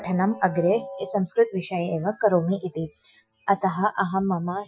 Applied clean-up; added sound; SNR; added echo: classical method Wiener filter.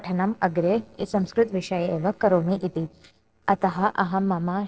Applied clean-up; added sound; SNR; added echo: neural separator model SepFormer DNS4.